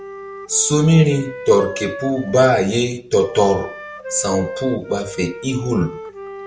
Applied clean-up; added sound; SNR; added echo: none; Wind instrument, woodwind instrument; 14 dB; none.